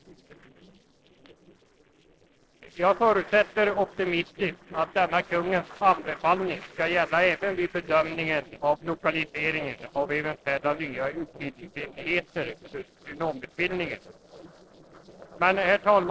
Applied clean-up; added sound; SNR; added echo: neural separator model SepFormer DNS4.